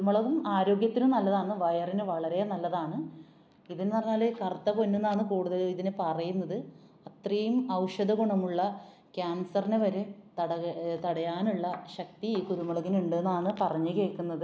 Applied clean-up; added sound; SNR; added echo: none; none; none; none.